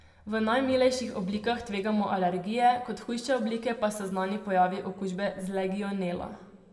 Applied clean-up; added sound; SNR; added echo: none; none; none; reverberation time 1.3 s.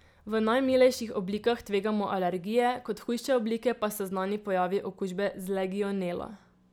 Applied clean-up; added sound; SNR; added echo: none; none; none; none.